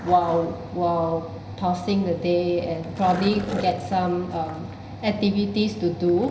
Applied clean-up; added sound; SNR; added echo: none; Skateboard; 16 dB; reverberation time 0.9 s.